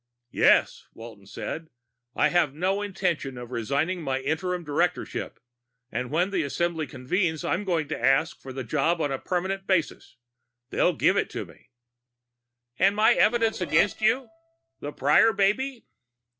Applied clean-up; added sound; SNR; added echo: neural separator model SepFormer DNS4.